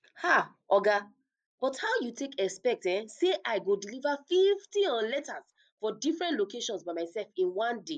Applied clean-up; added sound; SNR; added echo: neural mask model Resemble Enhance denoiser.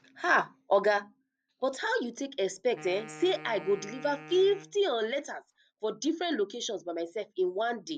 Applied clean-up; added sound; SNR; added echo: none; Wind instrument, woodwind instrument; 17 dB; none.